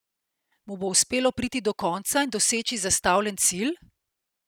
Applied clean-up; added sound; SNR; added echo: none; none; none; none.